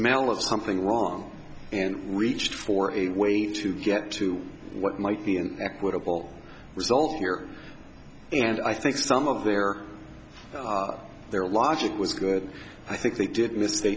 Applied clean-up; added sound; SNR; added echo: none; none; none; none.